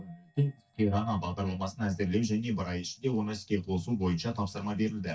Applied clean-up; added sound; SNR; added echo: neural mask model DeepFilterNet 3.